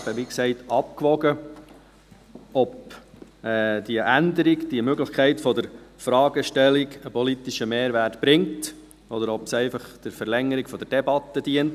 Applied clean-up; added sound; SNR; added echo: none; none; none; none.